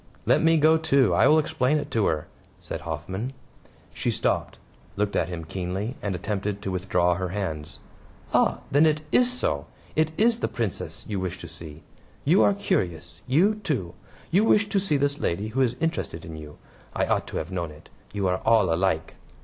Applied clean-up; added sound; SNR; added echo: none; none; none; none.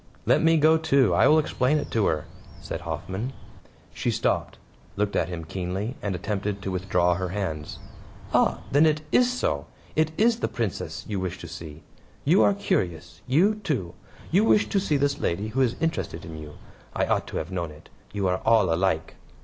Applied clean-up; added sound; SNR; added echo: none; Bird; 16 dB; none.